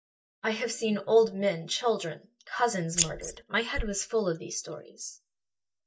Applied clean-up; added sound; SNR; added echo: neural mask model DeepFilterNet 3.